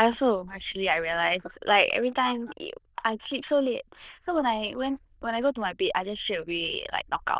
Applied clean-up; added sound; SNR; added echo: neural diffusion model UNIVERSE++.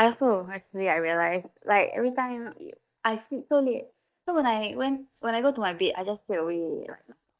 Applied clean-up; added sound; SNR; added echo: neural mask model DeepFilterNet 3.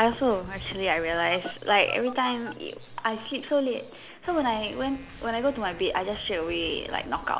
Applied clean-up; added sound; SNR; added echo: none; Telephone; 18 dB; none.